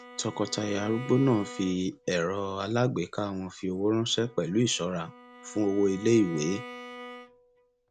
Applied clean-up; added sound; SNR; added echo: none; Bowed string instrument; 17 dB; none.